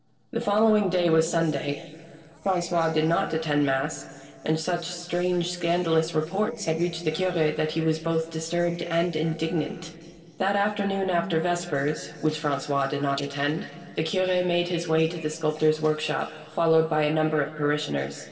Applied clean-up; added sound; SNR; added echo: neural separator model SepFormer DNS4.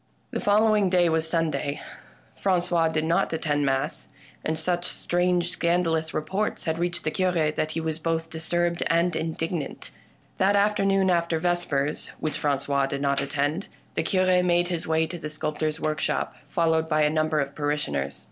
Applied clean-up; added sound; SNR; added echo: none; none; none; none.